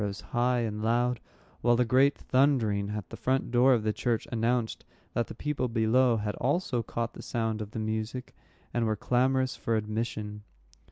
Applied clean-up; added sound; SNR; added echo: none; none; none; none.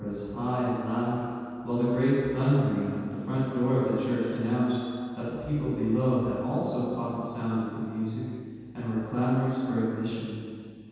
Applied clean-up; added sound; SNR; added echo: none; none; none; reverberation time 2.1 s.